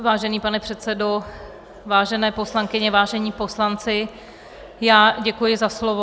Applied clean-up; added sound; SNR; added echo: none; none; none; none.